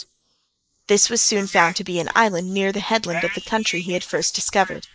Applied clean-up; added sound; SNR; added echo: neural mask model Resemble Enhance denoiser.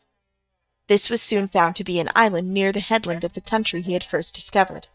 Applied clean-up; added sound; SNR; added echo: neural mask model DeepFilterNet 3.